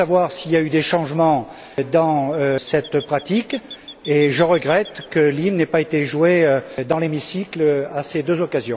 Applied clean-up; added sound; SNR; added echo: none; Chirp, tweet; 19 dB; none.